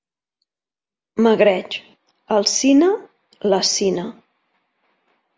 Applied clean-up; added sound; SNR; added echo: none; none; none; none.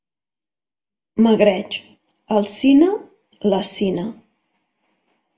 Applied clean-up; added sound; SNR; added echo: none; none; none; reverberation time 0.1 s.